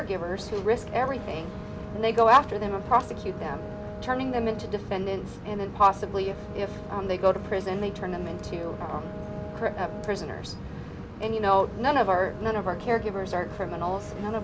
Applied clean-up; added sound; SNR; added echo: none; Brass instrument; 15 dB; none.